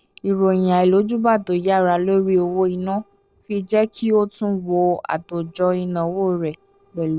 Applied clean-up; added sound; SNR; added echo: neural separator model SepFormer DNS4.